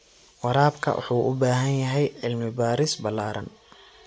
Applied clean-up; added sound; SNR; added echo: none; none; none; none.